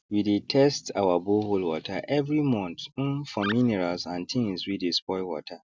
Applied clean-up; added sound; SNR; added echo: none; Animal; 12 dB; none.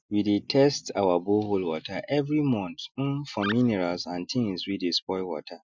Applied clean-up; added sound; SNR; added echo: classical method Wiener filter.